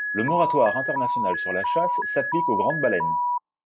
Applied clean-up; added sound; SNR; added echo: classical method spectral subtraction.